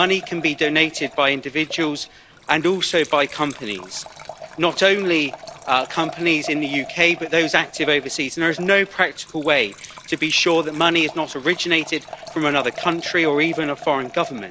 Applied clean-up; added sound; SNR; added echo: none; Liquid; 16 dB; none.